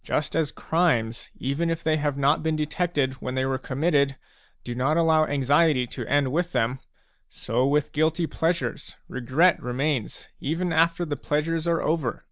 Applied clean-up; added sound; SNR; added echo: none; none; none; none.